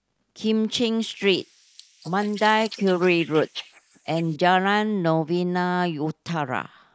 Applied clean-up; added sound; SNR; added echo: neural mask model Resemble Enhance denoiser.